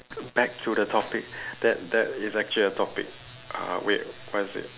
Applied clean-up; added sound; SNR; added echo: none; none; none; none.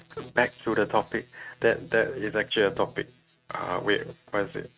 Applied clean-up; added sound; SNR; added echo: neural mask model RNNoise.